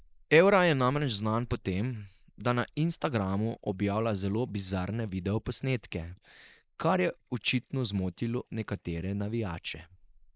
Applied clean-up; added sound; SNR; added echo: neural mask model Resemble Enhance denoiser.